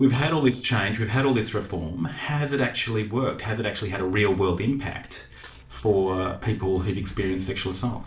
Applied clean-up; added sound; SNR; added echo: neural separator model SepFormer DNS4.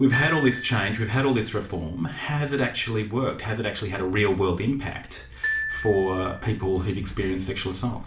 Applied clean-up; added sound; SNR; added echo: none; Glockenspiel; 8 dB; reverberation time 0.4 s.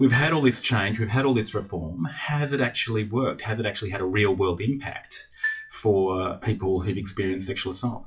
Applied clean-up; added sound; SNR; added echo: classical method WPE with log-MMSE.